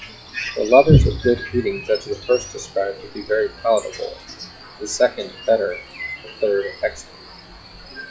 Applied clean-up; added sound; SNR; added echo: classical method log-MMSE.